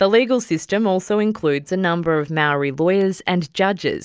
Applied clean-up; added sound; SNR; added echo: none; none; none; none.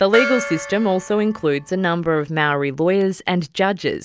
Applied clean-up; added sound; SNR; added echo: none; Gong; 11 dB; none.